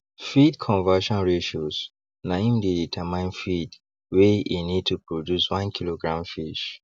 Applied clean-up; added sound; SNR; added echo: none; none; none; none.